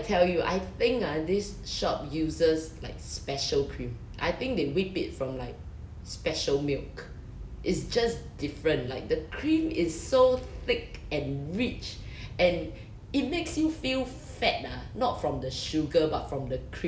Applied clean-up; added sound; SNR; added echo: none; none; none; none.